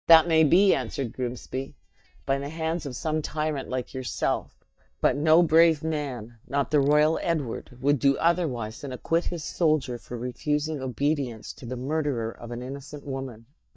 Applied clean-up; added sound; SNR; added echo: neural mask model DeepFilterNet 3.